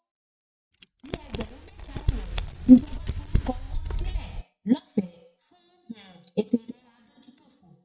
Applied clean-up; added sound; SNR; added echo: neural mask model DeepFilterNet 3.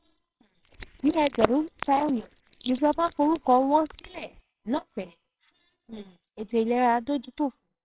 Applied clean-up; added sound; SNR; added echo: neural separator model SepFormer WHAMR!.